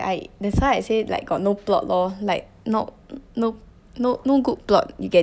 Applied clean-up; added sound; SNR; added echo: none; none; none; none.